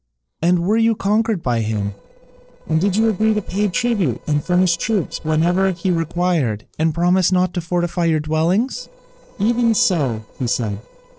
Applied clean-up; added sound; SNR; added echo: neural separator model SepFormer DNS4.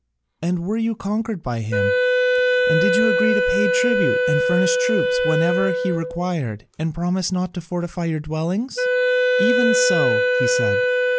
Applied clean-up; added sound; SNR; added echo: none; Wind instrument, woodwind instrument; -3 dB; none.